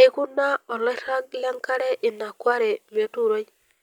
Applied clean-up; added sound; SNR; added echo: none; none; none; none.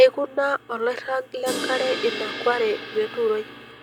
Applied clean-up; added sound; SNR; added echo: none; Crash cymbal; 10 dB; none.